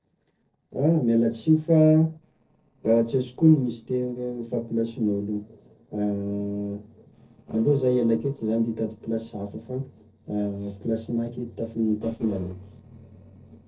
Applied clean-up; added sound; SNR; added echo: neural separator model SepFormer DNS4.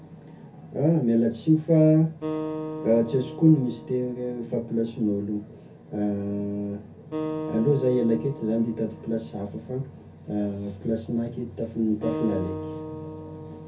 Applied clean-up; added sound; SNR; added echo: none; Acoustic guitar; 11 dB; reverberation time 0.3 s.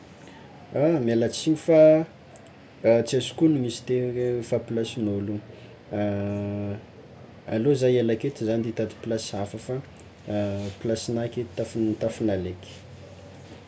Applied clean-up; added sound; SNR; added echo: none; none; none; none.